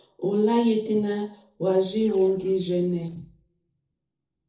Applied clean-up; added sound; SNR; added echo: neural separator model SepFormer DNS4.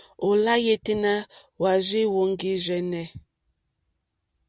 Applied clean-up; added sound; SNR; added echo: none; none; none; none.